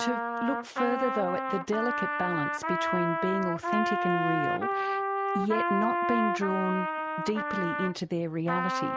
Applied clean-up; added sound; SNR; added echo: none; Trumpet; -1 dB; none.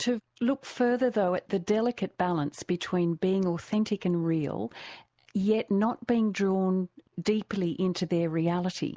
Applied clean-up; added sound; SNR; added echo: none; none; none; none.